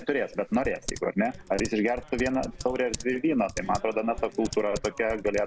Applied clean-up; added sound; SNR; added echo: none; Typing; 12 dB; none.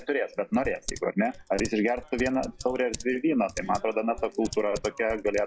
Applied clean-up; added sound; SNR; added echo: classical method log-MMSE.